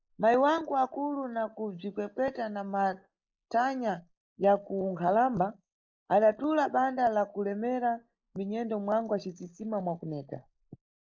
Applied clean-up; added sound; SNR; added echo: neural mask model Resemble Enhance denoiser.